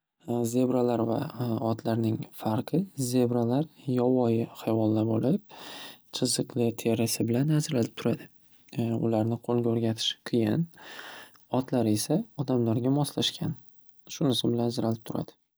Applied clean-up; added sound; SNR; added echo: none; none; none; none.